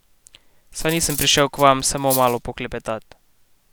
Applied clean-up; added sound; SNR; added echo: none; Cutlery, silverware; 10 dB; none.